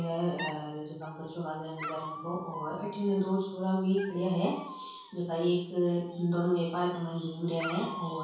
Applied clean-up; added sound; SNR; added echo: none; Dog; 13 dB; reverberation time 0.7 s.